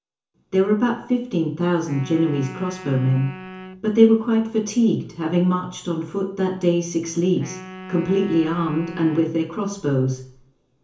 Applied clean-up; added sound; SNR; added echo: none; Wind instrument, woodwind instrument; 17 dB; reverberation time 0.7 s.